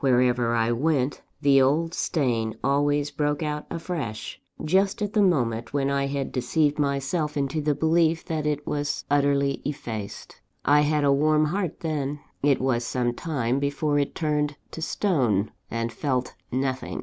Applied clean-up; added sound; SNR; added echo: none; none; none; none.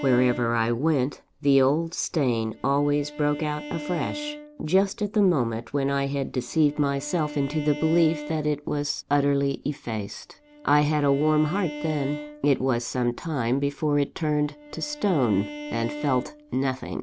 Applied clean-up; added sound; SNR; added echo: none; Bowed string instrument; 14 dB; none.